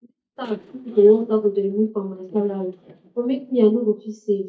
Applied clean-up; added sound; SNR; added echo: neural mask model DeepFilterNet 3.